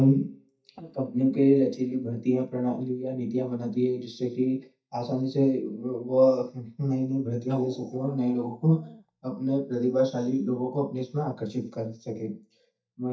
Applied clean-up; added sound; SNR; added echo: neural mask model DeepFilterNet 3.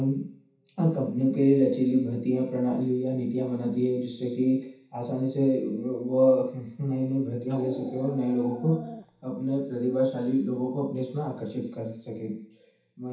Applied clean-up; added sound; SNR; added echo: none; Dog; 11 dB; reverberation time 0.7 s.